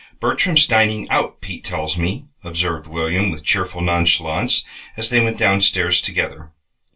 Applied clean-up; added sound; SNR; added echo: none; none; none; reverberation time 0.2 s.